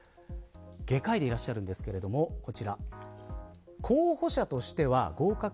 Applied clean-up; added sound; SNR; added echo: none; none; none; none.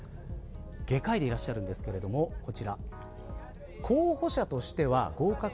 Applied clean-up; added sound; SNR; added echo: none; Boat, Water vehicle; 12 dB; none.